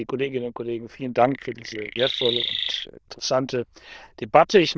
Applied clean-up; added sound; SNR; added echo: neural diffusion model UNIVERSE++.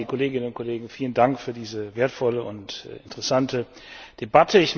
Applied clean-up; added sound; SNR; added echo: none; none; none; none.